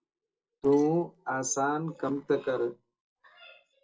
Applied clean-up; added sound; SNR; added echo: neural separator model SepFormer DNS4.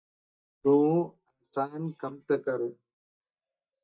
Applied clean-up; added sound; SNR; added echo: neural mask model DeepFilterNet 3.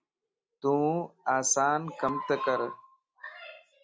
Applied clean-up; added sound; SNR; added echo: none; none; none; none.